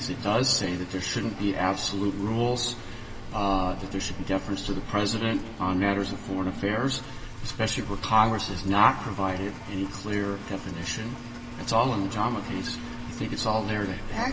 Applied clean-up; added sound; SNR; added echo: none; Engine; 12 dB; reverberation time 2.2 s.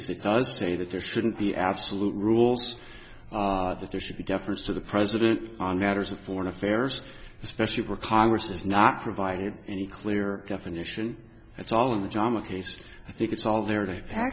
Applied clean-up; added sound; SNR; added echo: none; none; none; none.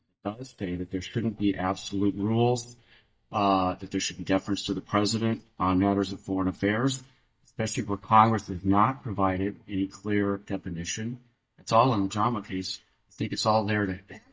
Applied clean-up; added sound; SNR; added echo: neural mask model DeepFilterNet 3.